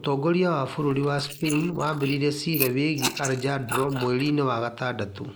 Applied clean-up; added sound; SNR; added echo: neural mask model Resemble Enhance denoiser.